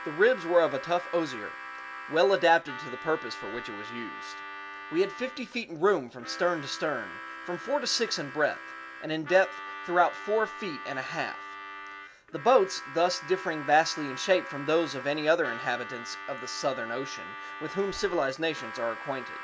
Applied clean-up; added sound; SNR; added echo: none; Harmonica; 12 dB; none.